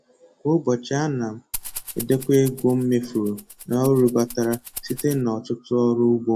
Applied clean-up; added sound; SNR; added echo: none; Rattle (instrument); 14 dB; none.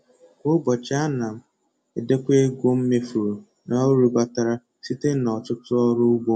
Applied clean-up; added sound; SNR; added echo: none; none; none; none.